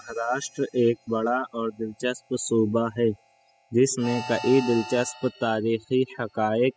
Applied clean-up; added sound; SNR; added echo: classical method spectral subtraction.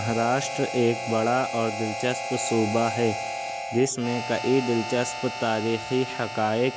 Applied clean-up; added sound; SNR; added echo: none; Harmonica; 7 dB; none.